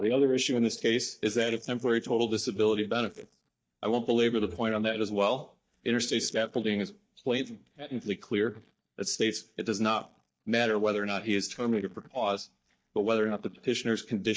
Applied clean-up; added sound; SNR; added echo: neural mask model DeepFilterNet 3.